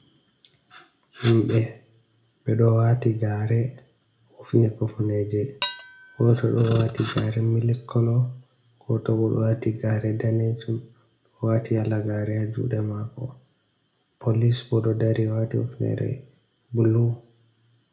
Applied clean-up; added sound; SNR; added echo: none; Dishes, pots, and pans; 14 dB; reverberation time 0.3 s.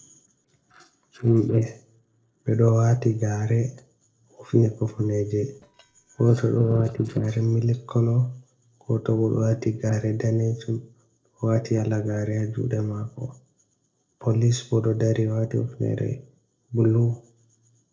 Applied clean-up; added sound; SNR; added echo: neural separator model SepFormer DNS4.